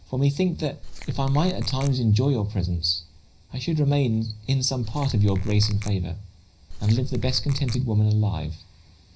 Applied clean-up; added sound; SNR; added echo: none; Squeak / Tools; 7 dB; reverberation time 0.4 s.